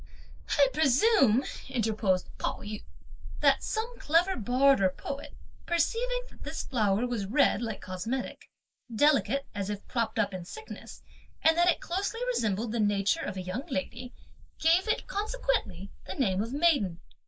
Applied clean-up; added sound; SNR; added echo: neural mask model Resemble Enhance denoiser.